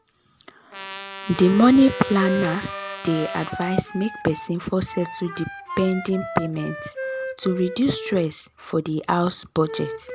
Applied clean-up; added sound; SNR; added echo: none; Wind instrument, woodwind instrument + Trumpet; 11 dB; none.